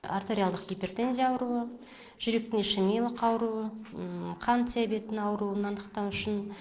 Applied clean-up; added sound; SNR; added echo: neural separator model SepFormer DNS4.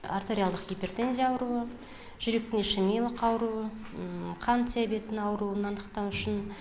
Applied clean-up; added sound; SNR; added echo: none; Chewing, mastication; 19 dB; none.